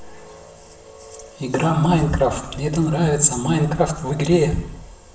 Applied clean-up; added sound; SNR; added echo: none; none; none; reverberation time 0.8 s.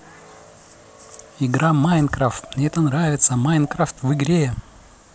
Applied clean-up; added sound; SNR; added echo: none; none; none; none.